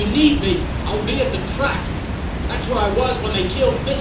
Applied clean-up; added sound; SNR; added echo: none; Water; 3 dB; reverberation time 1.2 s.